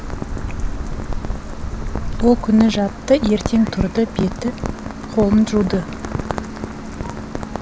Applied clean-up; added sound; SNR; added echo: none; Rain; 5 dB; none.